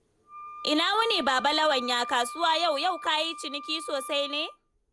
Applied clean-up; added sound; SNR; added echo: none; Wind instrument, woodwind instrument; 12 dB; none.